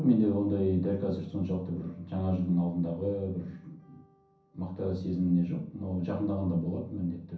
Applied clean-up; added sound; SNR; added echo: none; none; none; reverberation time 0.6 s.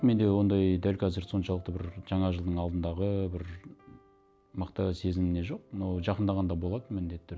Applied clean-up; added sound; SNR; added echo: none; none; none; none.